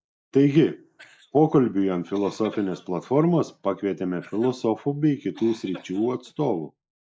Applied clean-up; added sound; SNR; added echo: neural mask model Resemble Enhance denoiser.